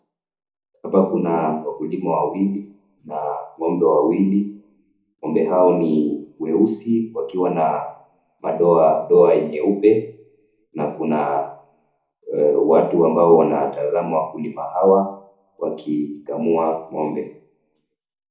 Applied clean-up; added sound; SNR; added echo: none; none; none; reverberation time 0.7 s.